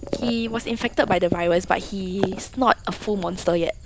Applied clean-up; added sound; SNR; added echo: none; Dog; 18 dB; none.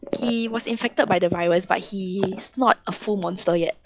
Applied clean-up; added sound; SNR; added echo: classical method log-MMSE.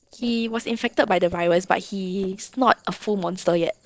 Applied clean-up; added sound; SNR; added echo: neural separator model SepFormer DNS4.